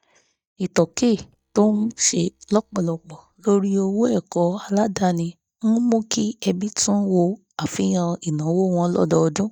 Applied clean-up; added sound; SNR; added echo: neural mask model DeepFilterNet 3.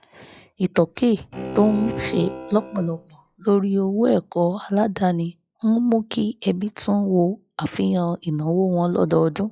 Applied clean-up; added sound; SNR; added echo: classical method log-MMSE.